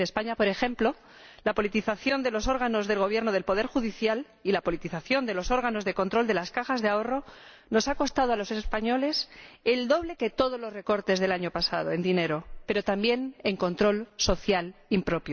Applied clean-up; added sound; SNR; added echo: none; none; none; none.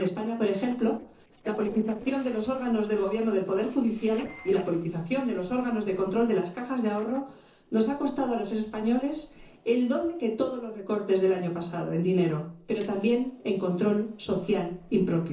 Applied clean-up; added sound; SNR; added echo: neural separator model SepFormer DNS4.